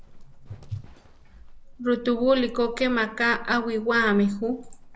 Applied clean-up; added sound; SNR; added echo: none; Livestock, farm animals, working animals; 16 dB; none.